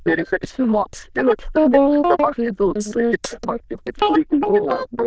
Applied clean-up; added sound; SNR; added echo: neural diffusion model UNIVERSE++.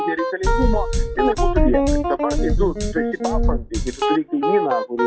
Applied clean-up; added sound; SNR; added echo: classical method log-MMSE.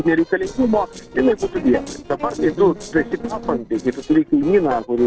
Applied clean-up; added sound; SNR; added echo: neural separator model SepFormer DNS4.